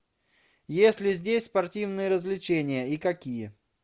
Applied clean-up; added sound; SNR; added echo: none; none; none; none.